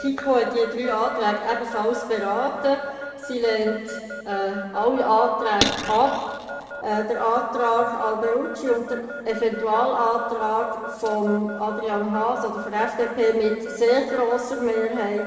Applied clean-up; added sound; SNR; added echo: none; Alarm / Keyboard (musical); 13 dB; reverberation time 2.0 s.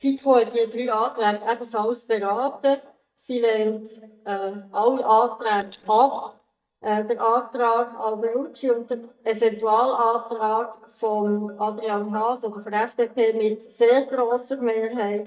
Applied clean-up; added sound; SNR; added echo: neural mask model DeepFilterNet 3.